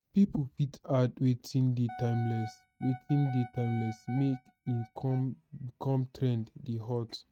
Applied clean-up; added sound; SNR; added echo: neural mask model RNNoise.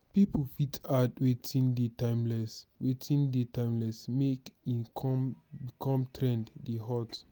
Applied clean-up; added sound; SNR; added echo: none; none; none; none.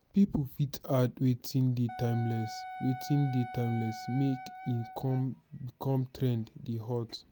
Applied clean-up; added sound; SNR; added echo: none; Wind instrument, woodwind instrument; 12 dB; none.